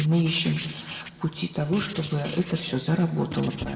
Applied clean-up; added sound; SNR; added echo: none; Writing; 14 dB; reverberation time 2.4 s.